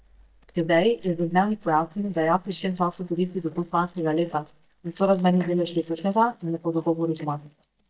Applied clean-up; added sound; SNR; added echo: neural mask model DeepFilterNet 3.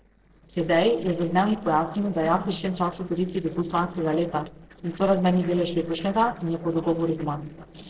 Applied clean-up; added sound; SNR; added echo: neural separator model SepFormer DNS4.